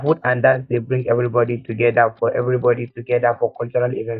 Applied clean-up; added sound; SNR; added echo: neural mask model DeepFilterNet 3.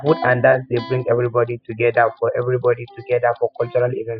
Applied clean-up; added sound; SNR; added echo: classical method spectral subtraction.